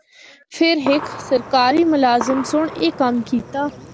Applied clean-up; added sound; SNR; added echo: none; Gunshot, gunfire; 13 dB; none.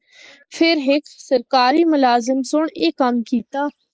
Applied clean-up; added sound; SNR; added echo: neural mask model Resemble Enhance denoiser.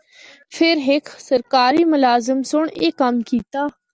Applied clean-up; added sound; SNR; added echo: none; none; none; none.